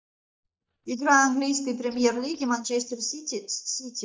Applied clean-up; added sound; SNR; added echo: neural mask model DeepFilterNet 3.